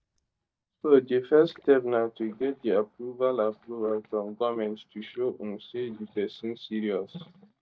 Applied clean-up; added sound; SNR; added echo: neural mask model DeepFilterNet 3.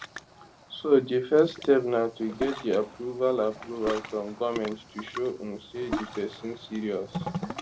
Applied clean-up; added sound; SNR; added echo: none; Ocean; 11 dB; none.